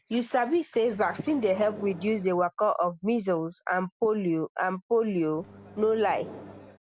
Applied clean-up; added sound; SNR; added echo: none; Microwave oven; 18 dB; none.